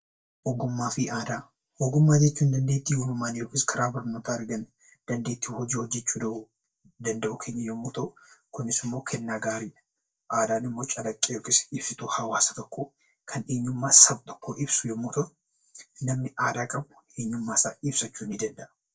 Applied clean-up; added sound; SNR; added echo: neural mask model DeepFilterNet 3.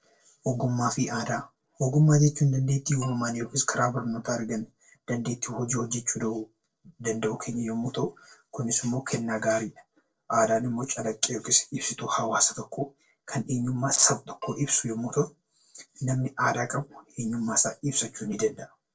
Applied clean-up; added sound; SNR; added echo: neural separator model SepFormer DNS4.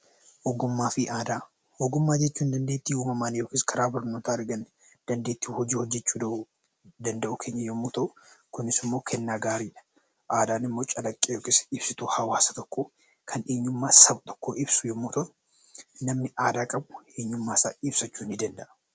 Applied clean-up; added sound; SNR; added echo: none; none; none; none.